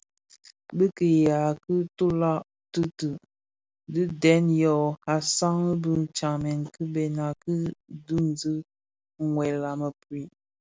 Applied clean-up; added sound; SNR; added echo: none; none; none; none.